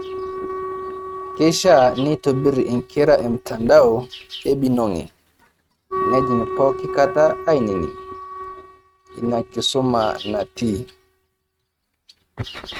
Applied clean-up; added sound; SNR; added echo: neural mask model RNNoise.